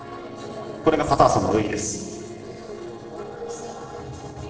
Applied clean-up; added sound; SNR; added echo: neural separator model SepFormer DNS4.